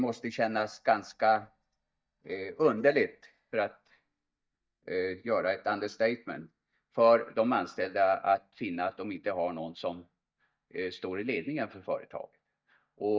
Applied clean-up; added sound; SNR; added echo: neural mask model DeepFilterNet 3.